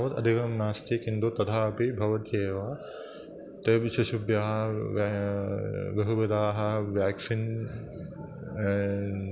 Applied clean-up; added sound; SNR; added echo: none; none; none; none.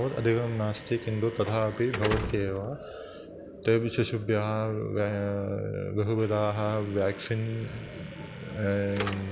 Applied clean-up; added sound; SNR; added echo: none; Slam / Alarm; 13 dB; none.